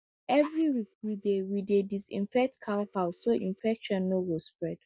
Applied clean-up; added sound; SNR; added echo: neural mask model DeepFilterNet 3.